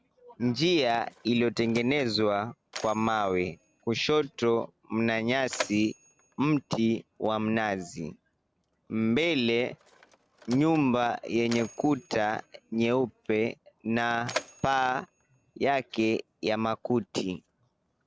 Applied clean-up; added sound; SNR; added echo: none; Mechanisms; 18 dB; none.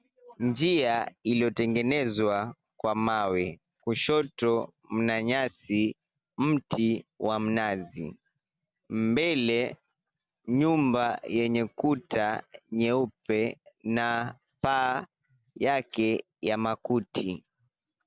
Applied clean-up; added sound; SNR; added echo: none; none; none; none.